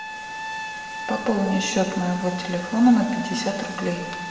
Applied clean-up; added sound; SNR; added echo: none; Trumpet; 10 dB; reverberation time 1.5 s.